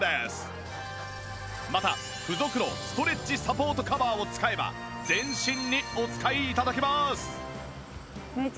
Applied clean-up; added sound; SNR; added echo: none; Idling / Engine starting; 16 dB; none.